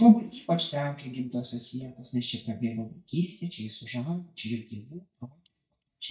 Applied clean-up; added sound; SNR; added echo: neural mask model DeepFilterNet 3.